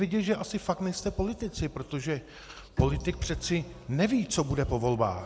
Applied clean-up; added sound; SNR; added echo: none; Bowed string instrument; 17 dB; none.